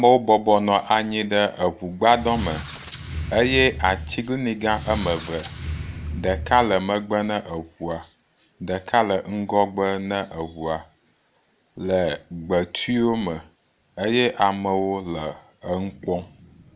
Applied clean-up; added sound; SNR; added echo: none; Squeak; 4 dB; none.